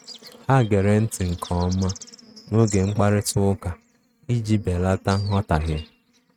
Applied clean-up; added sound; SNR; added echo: neural mask model RNNoise.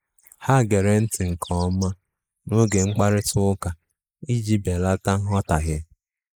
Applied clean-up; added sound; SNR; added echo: neural mask model Resemble Enhance denoiser.